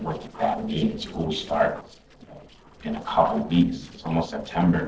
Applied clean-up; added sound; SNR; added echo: neural separator model SepFormer DNS4.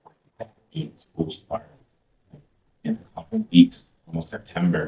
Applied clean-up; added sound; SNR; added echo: neural mask model DeepFilterNet 3.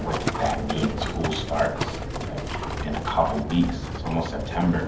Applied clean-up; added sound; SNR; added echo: none; Livestock, farm animals, working animals; 2 dB; reverberation time 0.7 s.